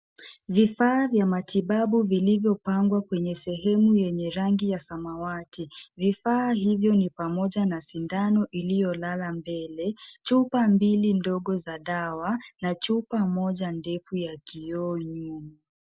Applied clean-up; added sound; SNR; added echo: none; none; none; none.